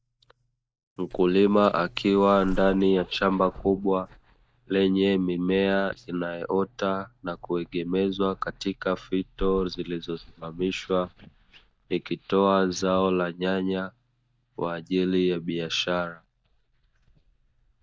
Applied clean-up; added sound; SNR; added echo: neural mask model DeepFilterNet 3.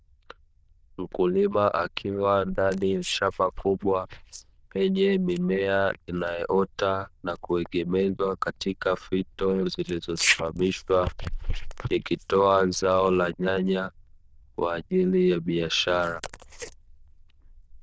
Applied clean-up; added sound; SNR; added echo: neural diffusion model UNIVERSE++.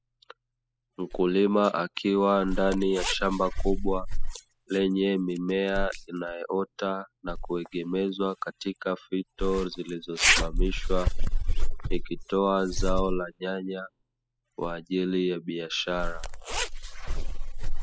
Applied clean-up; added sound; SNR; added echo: classical method spectral subtraction.